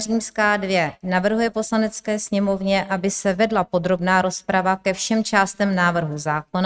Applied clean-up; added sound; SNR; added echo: neural mask model RNNoise.